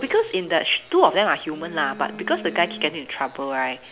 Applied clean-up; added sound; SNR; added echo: none; Telephone; 19 dB; none.